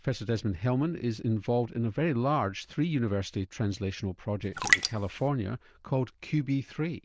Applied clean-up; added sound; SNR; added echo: neural diffusion model UNIVERSE++.